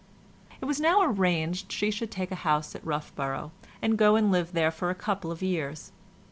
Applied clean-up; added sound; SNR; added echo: none; none; none; none.